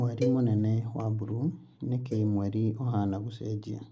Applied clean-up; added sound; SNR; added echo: neural mask model Resemble Enhance denoiser.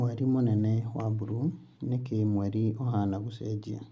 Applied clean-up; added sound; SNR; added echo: none; none; none; none.